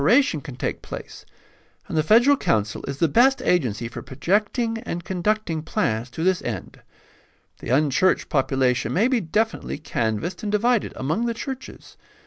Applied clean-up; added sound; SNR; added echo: none; none; none; none.